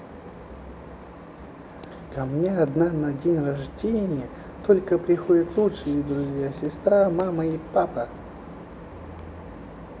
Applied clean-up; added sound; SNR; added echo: none; none; none; none.